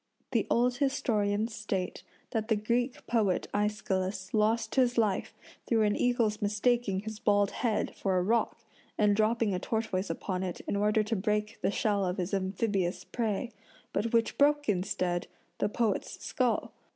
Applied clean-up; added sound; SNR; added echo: none; none; none; none.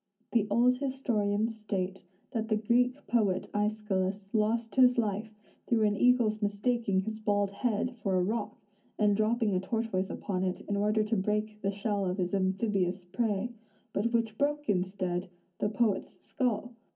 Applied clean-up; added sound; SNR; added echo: none; none; none; reverberation time 0.3 s.